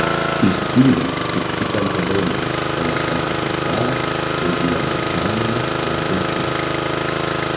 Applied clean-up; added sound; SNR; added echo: none; Engine starting; -3 dB; reverberation time 0.8 s.